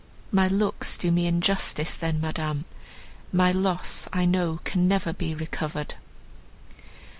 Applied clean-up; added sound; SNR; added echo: none; none; none; none.